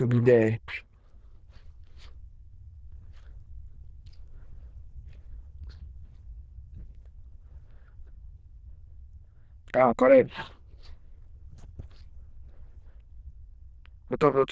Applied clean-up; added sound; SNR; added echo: neural diffusion model UNIVERSE++.